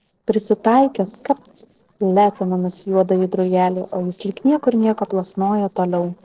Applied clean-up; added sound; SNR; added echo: neural separator model SepFormer DNS4.